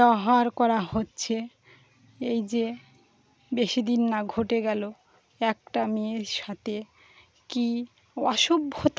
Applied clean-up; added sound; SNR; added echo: none; none; none; none.